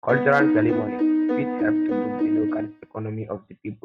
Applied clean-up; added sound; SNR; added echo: neural mask model RNNoise.